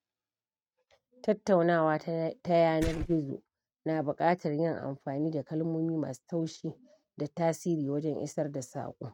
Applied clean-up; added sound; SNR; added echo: neural mask model RNNoise.